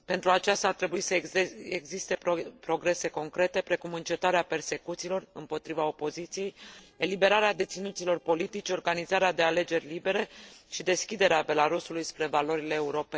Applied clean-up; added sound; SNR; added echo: neural separator model SepFormer DNS4.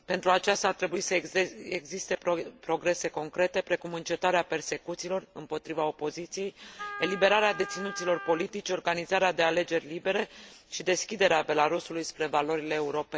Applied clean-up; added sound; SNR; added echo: none; Wind instrument, woodwind instrument; 11 dB; none.